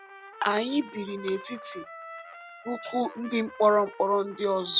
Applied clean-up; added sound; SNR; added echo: none; Trumpet; 18 dB; none.